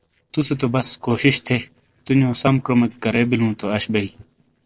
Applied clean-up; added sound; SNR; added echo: neural separator model SepFormer DNS4.